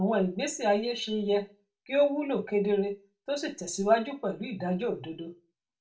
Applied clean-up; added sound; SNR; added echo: none; none; none; reverberation time 0.2 s.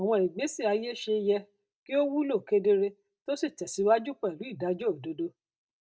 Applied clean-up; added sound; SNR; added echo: none; none; none; none.